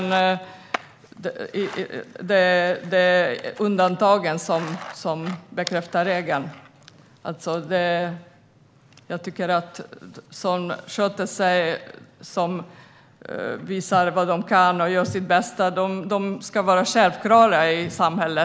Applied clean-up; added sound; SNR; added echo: none; none; none; none.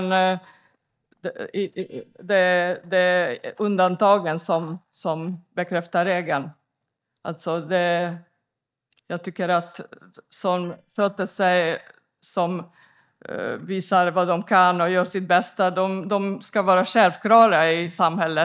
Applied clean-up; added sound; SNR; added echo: neural mask model DeepFilterNet 3.